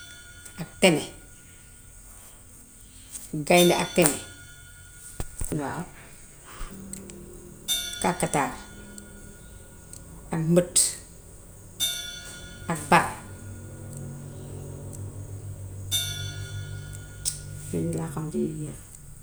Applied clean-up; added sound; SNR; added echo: none; Hi-hat; 11 dB; none.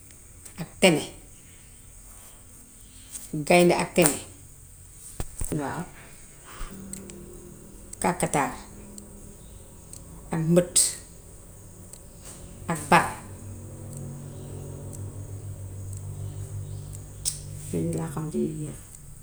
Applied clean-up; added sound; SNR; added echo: none; none; none; none.